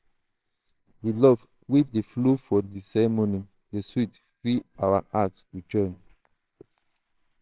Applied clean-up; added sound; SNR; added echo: neural separator model SepFormer WHAMR!.